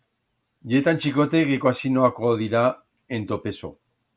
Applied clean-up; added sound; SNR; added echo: none; none; none; none.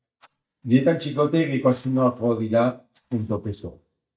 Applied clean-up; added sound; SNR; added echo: neural mask model DeepFilterNet 3.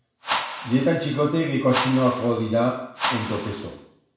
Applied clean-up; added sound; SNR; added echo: none; Whoosh, swoosh, swish; 7 dB; reverberation time 0.7 s.